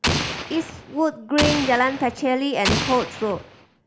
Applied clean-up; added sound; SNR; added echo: none; Explosion; 4 dB; none.